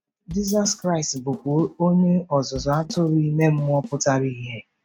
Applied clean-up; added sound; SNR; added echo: neural mask model RNNoise.